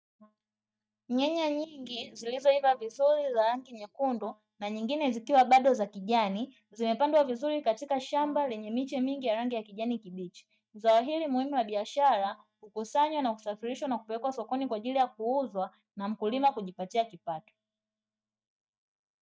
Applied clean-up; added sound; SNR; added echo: neural mask model DeepFilterNet 3.